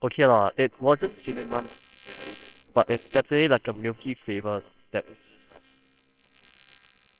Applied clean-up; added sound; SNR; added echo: neural separator model SepFormer WHAMR!.